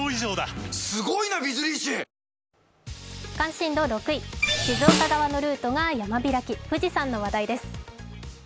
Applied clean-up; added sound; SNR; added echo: none; Snare drum; 0 dB; none.